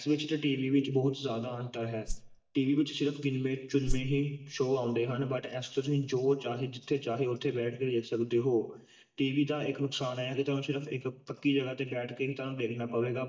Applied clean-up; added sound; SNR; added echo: neural mask model DeepFilterNet 3.